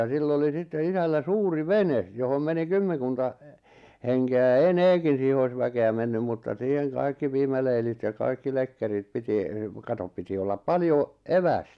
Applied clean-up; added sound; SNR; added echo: none; none; none; none.